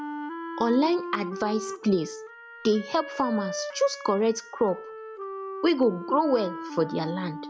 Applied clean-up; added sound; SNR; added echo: none; Wind instrument, woodwind instrument; 10 dB; none.